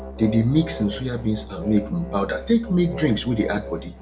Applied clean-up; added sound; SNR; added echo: none; Musical instrument; 11 dB; reverberation time 0.4 s.